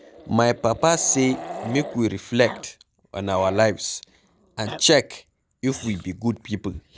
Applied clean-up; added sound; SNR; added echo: none; Growling; 16 dB; none.